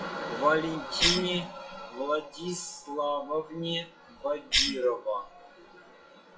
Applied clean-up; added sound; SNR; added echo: classical method WPE with log-MMSE.